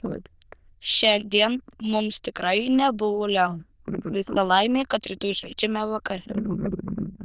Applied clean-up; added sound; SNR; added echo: neural diffusion model UNIVERSE++.